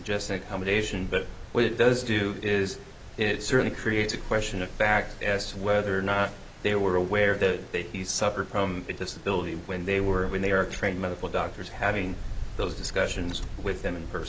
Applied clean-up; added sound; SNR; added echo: none; Stream; 12 dB; none.